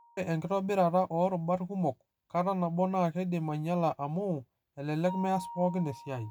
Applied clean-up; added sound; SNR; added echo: none; Mallet percussion; 19 dB; none.